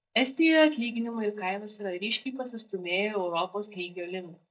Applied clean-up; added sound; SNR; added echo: neural mask model DeepFilterNet 3.